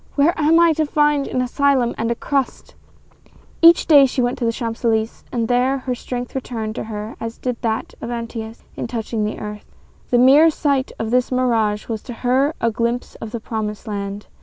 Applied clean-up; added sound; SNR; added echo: none; none; none; none.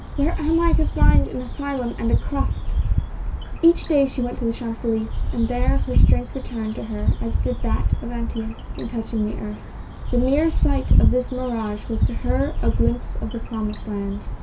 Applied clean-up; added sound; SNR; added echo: none; Bird; -4 dB; reverberation time 0.2 s.